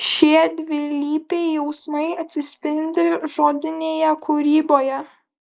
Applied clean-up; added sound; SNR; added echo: neural mask model Resemble Enhance denoiser.